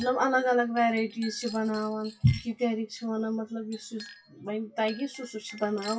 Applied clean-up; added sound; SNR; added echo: classical method WPE with log-MMSE.